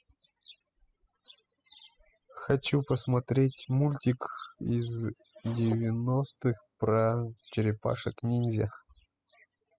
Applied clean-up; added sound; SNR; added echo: classical method spectral subtraction.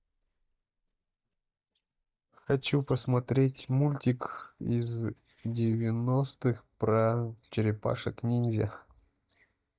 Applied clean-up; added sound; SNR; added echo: neural mask model DeepFilterNet 3.